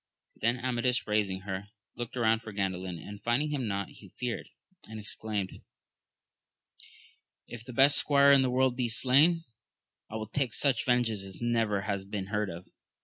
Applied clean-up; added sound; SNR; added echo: none; none; none; none.